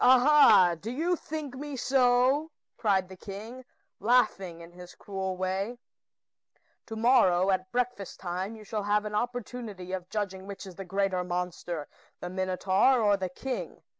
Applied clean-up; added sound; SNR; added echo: none; none; none; none.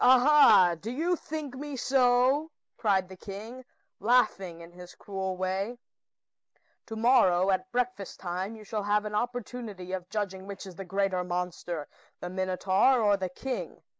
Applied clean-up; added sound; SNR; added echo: neural mask model Resemble Enhance denoiser.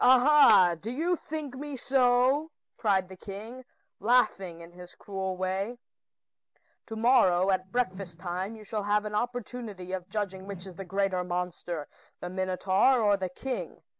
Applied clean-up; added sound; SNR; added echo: none; Whoosh, swoosh, swish; 19 dB; none.